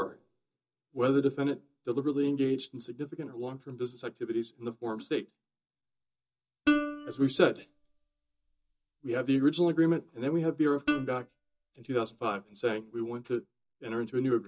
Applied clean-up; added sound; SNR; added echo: neural mask model DeepFilterNet 3.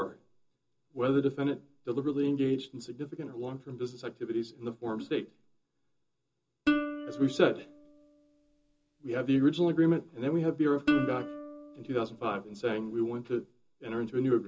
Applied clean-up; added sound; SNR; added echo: none; Plucked string instrument; 4 dB; reverberation time 0.2 s.